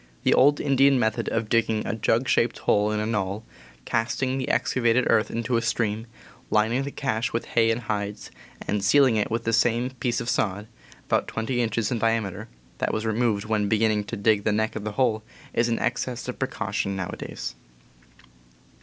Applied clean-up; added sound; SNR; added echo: none; none; none; none.